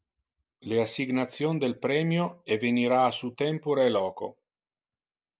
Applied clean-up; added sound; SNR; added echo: none; none; none; none.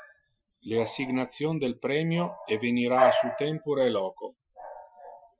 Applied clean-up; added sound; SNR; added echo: classical method Wiener filter.